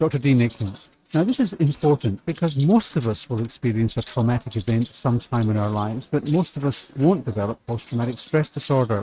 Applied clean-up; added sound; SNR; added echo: neural mask model RNNoise.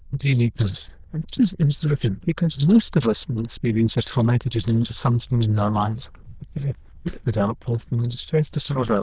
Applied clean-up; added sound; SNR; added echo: neural diffusion model UNIVERSE++.